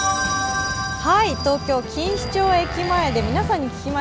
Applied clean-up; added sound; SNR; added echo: none; Engine + Bell; 14 dB; none.